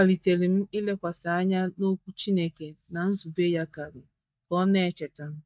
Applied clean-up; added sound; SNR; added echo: neural mask model DeepFilterNet 3.